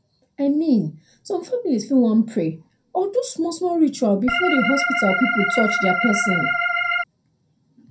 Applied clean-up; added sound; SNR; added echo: none; Organ; -1 dB; reverberation time 0.2 s.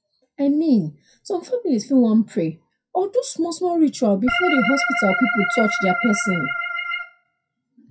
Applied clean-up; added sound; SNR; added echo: classical method WPE with log-MMSE.